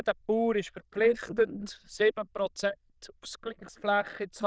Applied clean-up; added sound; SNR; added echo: neural diffusion model UNIVERSE++.